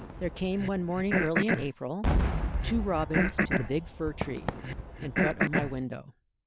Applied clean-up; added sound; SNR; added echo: none; Cheering / Fireworks + Cough; -2 dB; none.